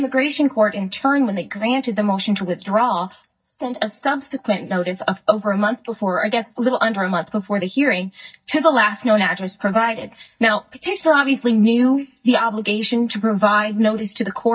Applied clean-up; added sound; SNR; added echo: neural mask model DeepFilterNet 3.